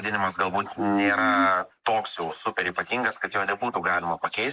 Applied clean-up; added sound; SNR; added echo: neural mask model Resemble Enhance denoiser.